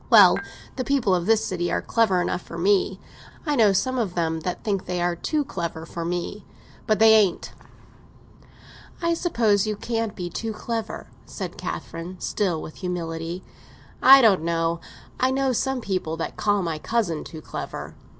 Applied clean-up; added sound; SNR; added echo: none; Dishes, pots, and pans / Chink, clink; 15 dB; none.